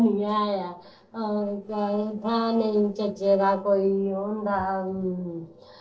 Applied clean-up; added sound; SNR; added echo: neural separator model SepFormer DNS4.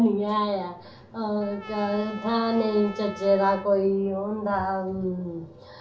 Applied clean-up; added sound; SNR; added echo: none; Trumpet; 18 dB; reverberation time 0.3 s.